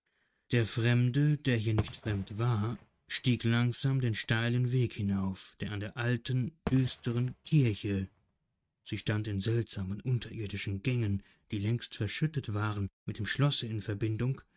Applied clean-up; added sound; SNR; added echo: neural mask model RNNoise.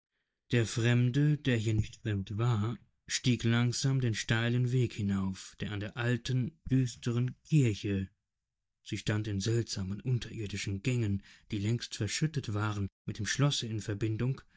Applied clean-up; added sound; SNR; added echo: neural mask model DeepFilterNet 3.